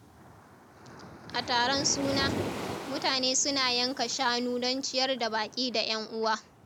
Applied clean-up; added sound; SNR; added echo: none; Waves, surf; 10 dB; none.